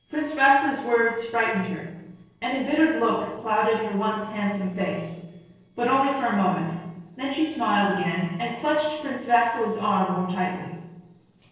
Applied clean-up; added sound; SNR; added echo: neural separator model SepFormer DNS4.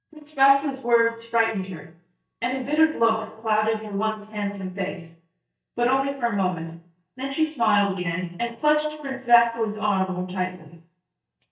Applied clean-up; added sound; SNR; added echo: neural mask model DeepFilterNet 3.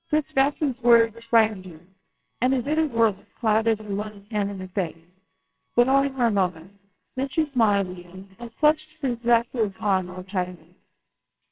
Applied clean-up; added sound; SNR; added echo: neural separator model SepFormer WHAMR!.